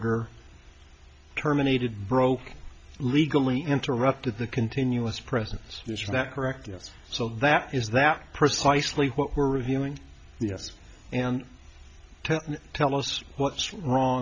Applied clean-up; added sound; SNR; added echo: none; none; none; none.